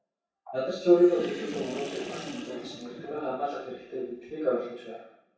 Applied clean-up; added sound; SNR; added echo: none; Sink (filling or washing) / Water; 13 dB; reverberation time 0.7 s.